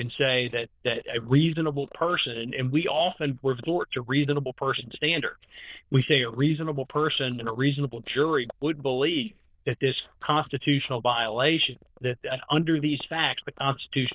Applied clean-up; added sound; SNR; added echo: neural diffusion model UNIVERSE++.